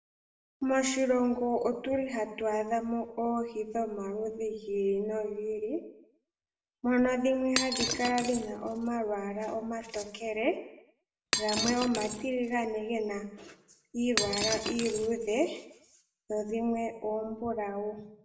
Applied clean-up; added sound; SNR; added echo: none; Shatter; 4 dB; reverberation time 0.6 s.